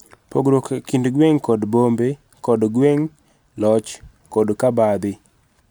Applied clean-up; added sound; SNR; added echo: none; none; none; none.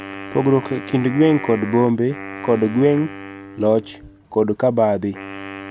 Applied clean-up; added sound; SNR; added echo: none; Wind instrument, woodwind instrument; 14 dB; none.